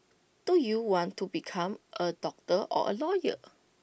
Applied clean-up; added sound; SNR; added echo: none; none; none; none.